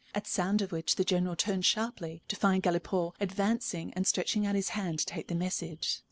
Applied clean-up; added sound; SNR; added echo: none; none; none; none.